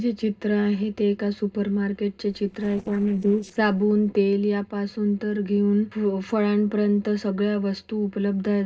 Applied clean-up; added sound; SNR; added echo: neural separator model SepFormer DNS4.